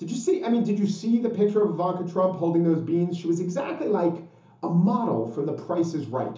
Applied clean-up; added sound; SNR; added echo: none; none; none; reverberation time 0.8 s.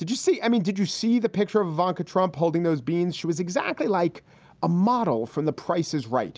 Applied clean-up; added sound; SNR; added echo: none; none; none; none.